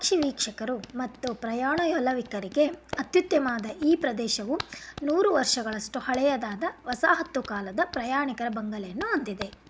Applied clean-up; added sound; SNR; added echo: none; Hands; 19 dB; none.